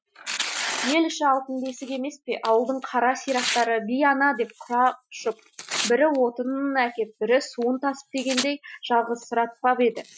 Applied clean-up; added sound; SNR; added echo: classical method Wiener filter.